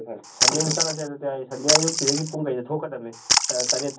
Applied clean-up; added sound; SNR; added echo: none; Splash, splatter; -5 dB; reverberation time 0.4 s.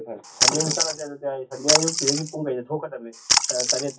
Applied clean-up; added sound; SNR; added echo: classical method WPE with log-MMSE.